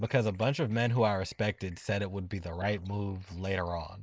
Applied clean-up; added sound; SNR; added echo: neural mask model Resemble Enhance denoiser.